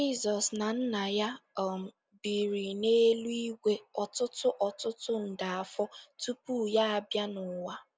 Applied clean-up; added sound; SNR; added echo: none; none; none; none.